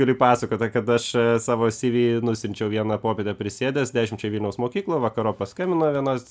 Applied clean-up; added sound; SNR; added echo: none; none; none; none.